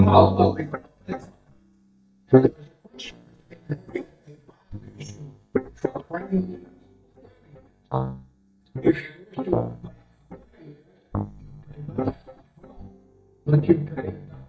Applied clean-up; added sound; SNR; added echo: neural mask model DeepFilterNet 3.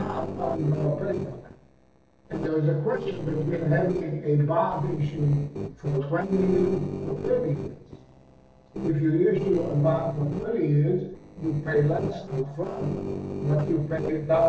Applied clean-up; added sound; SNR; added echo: neural separator model SepFormer DNS4.